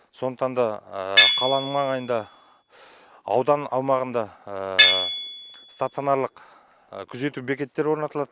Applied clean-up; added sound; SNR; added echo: none; Tools; -1 dB; none.